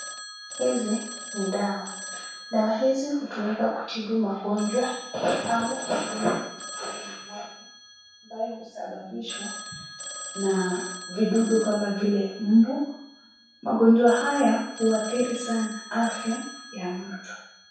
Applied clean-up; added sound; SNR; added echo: none; Telephone; 12 dB; reverberation time 0.7 s.